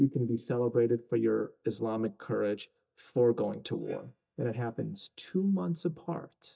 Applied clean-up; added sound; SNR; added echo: neural mask model DeepFilterNet 3.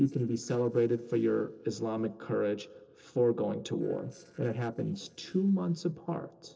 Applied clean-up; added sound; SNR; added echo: neural separator model SepFormer DNS4.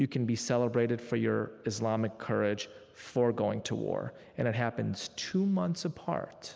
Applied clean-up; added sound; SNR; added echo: none; none; none; none.